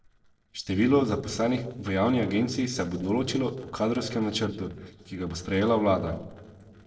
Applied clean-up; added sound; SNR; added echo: neural separator model SepFormer DNS4.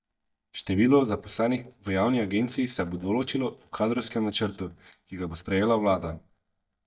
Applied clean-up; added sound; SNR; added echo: neural mask model DeepFilterNet 3.